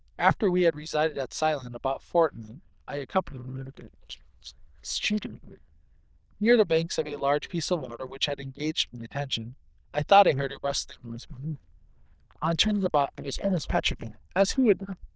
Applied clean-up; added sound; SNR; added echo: neural diffusion model UNIVERSE++.